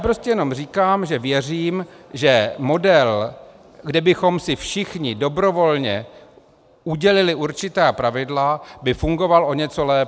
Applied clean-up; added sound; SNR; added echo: none; none; none; none.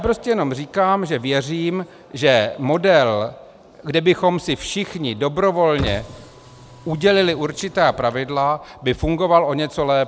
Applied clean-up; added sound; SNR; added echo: none; Car; 15 dB; none.